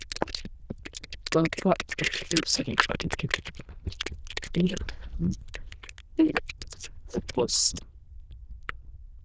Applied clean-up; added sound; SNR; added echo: neural diffusion model UNIVERSE++.